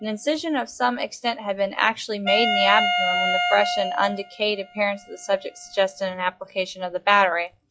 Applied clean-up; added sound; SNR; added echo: classical method log-MMSE.